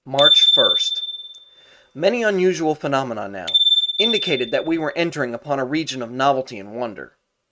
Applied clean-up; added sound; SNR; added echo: neural mask model RNNoise.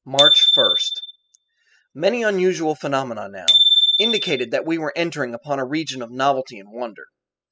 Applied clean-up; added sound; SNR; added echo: classical method spectral subtraction.